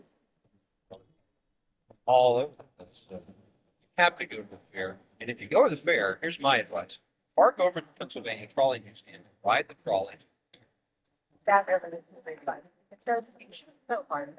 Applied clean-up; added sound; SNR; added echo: neural mask model DeepFilterNet 3.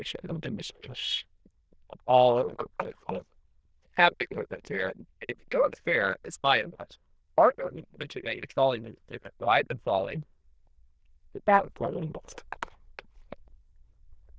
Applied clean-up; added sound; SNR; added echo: neural diffusion model UNIVERSE++.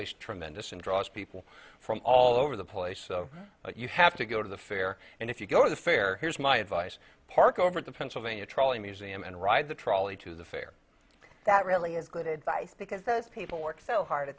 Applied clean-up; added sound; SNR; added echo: none; none; none; none.